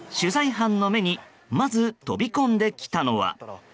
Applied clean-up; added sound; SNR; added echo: none; none; none; none.